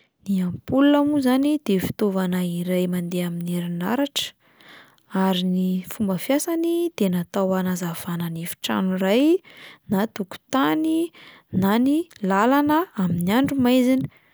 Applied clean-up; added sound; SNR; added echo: none; none; none; none.